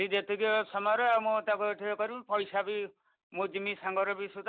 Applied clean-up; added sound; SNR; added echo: none; none; none; none.